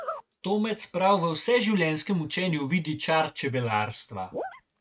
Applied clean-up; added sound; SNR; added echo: neural mask model RNNoise.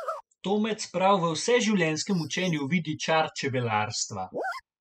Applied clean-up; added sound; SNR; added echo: classical method spectral subtraction.